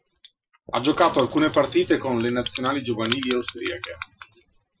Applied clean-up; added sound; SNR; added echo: classical method Wiener filter.